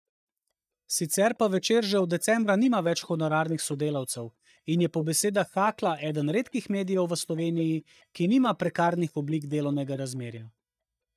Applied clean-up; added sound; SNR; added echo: neural mask model DeepFilterNet 3.